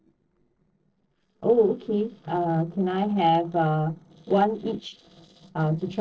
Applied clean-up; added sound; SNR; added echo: neural separator model SepFormer DNS4.